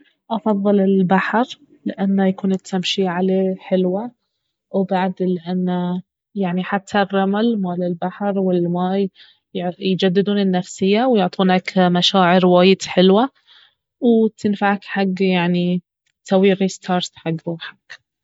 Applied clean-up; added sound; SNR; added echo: none; none; none; none.